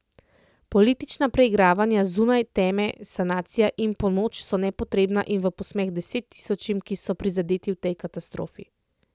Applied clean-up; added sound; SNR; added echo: none; none; none; none.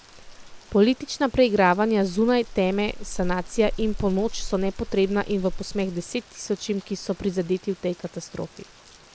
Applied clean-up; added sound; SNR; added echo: none; Rain; 11 dB; none.